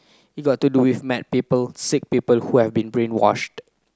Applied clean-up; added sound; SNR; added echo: none; none; none; none.